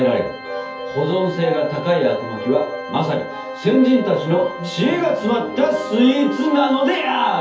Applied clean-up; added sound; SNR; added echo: none; Organ; 14 dB; reverberation time 0.5 s.